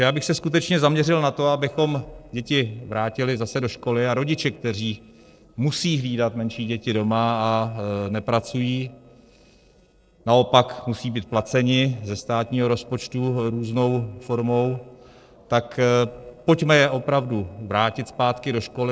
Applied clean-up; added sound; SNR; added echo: neural separator model SepFormer DNS4.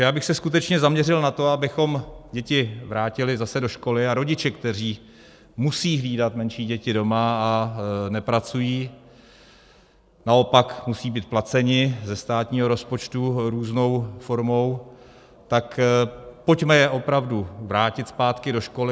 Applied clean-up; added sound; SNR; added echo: none; none; none; none.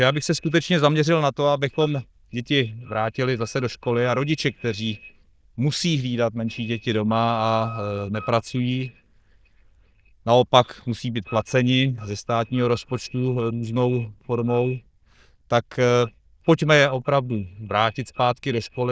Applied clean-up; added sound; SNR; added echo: neural diffusion model UNIVERSE++.